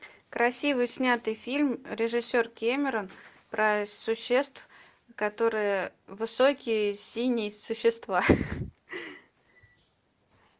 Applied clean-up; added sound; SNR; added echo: none; none; none; none.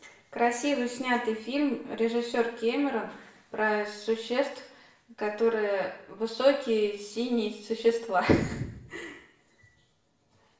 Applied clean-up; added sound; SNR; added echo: none; none; none; reverberation time 0.6 s.